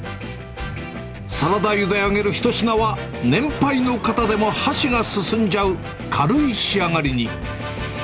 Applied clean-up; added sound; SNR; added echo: none; Run; 19 dB; none.